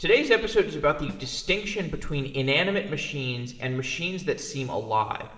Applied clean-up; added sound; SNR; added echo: neural separator model SepFormer DNS4.